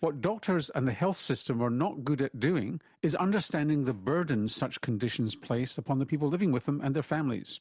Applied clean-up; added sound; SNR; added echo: none; none; none; none.